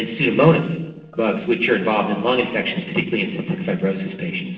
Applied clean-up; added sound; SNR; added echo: neural separator model SepFormer DNS4.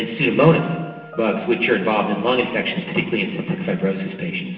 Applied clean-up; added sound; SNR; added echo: none; Piano; 18 dB; reverberation time 1.2 s.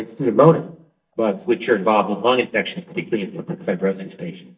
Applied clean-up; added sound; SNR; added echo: neural mask model DeepFilterNet 3.